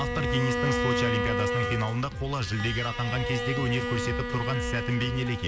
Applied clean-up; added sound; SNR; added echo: none; Bowed string instrument; 2 dB; none.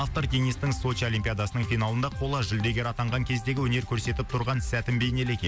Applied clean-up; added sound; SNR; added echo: none; none; none; none.